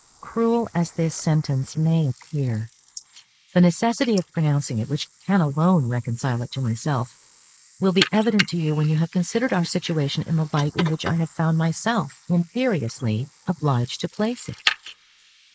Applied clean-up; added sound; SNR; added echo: neural mask model Resemble Enhance denoiser.